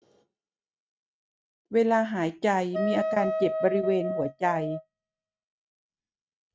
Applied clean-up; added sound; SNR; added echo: neural mask model RNNoise.